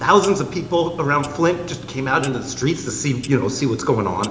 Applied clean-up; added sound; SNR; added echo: none; Clock; 15 dB; reverberation time 0.8 s.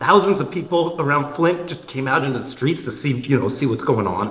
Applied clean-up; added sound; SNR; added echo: neural separator model SepFormer DNS4.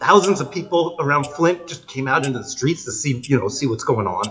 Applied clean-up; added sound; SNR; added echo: classical method WPE with log-MMSE.